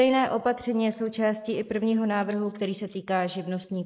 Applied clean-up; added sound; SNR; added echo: neural mask model Resemble Enhance denoiser.